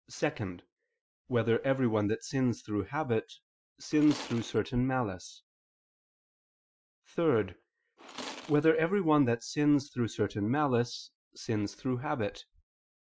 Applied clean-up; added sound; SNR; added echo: classical method Wiener filter.